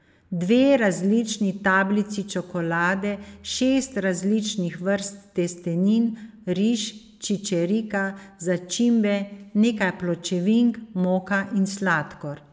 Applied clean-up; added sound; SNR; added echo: none; none; none; none.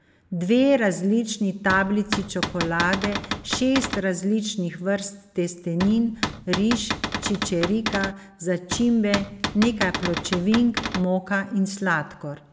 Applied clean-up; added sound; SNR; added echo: none; Cupboard open or close / Door; 6 dB; none.